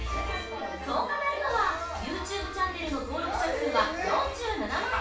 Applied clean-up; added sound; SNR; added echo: none; none; none; reverberation time 0.3 s.